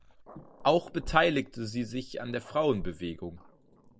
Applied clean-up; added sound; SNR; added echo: none; Growling; 14 dB; none.